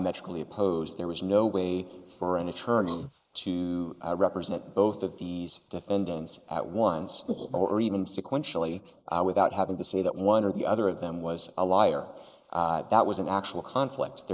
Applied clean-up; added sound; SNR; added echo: neural mask model Resemble Enhance denoiser.